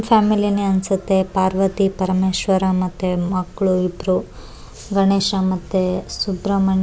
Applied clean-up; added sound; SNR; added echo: none; none; none; none.